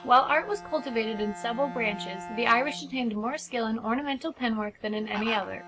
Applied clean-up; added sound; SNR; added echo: none; Fowl + Bowed string instrument; 14 dB; none.